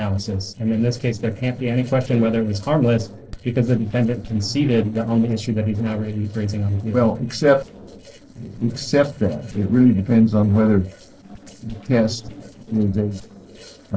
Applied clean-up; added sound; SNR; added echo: neural separator model SepFormer DNS4.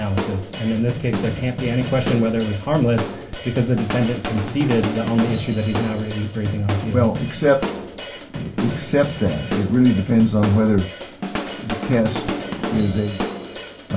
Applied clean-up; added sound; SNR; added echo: none; Drum / Drum kit; 7 dB; reverberation time 0.2 s.